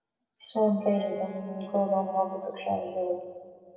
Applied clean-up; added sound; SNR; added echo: neural separator model SepFormer DNS4.